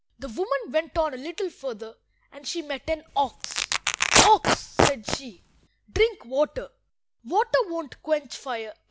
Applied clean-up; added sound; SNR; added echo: none; Tearing; -3 dB; none.